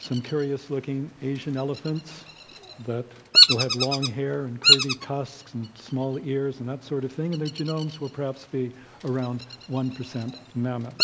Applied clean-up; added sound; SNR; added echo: none; Bird vocalization, bird call, bird song; -2 dB; none.